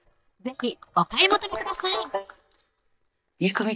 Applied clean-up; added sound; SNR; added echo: neural mask model DeepFilterNet 3.